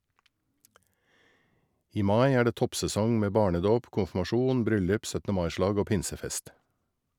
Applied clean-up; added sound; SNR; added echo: none; none; none; none.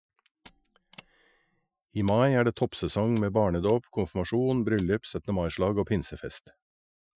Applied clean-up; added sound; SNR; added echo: classical method Wiener filter.